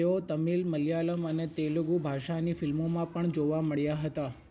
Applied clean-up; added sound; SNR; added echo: none; none; none; none.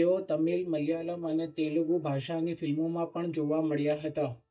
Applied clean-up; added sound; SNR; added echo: neural mask model DeepFilterNet 3.